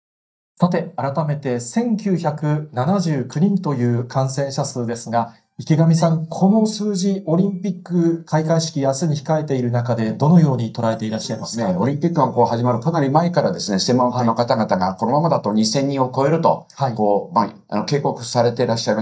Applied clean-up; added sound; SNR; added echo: neural mask model DeepFilterNet 3.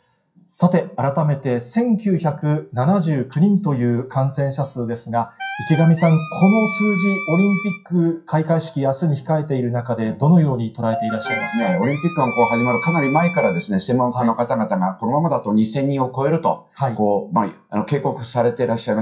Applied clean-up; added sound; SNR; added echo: classical method WPE with log-MMSE.